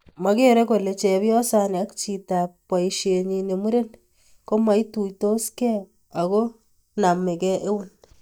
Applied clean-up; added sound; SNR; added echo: neural mask model DeepFilterNet 3.